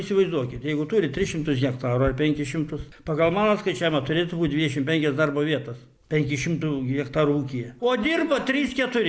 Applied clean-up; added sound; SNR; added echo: none; none; none; none.